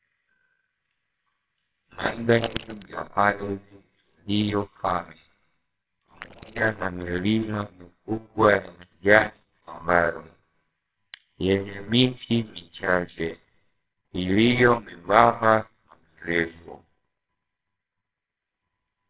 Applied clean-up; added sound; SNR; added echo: neural separator model SepFormer WHAMR!.